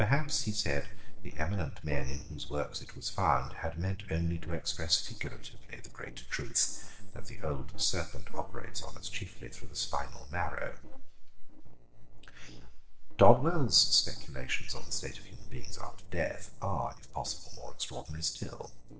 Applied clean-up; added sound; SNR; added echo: neural separator model SepFormer DNS4.